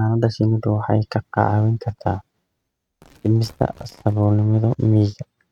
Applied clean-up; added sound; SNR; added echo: neural mask model RNNoise.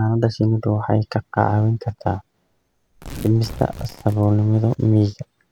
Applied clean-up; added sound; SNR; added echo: none; Tearing; 18 dB; none.